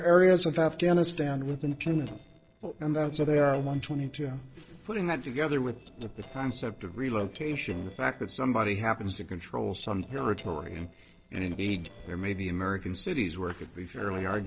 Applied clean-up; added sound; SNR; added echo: neural separator model SepFormer DNS4.